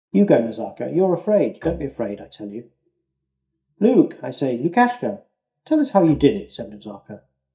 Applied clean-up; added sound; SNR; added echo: neural mask model DeepFilterNet 3.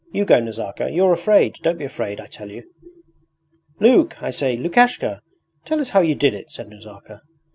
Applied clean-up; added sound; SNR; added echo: none; none; none; none.